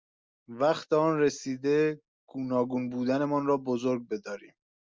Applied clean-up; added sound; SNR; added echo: none; none; none; none.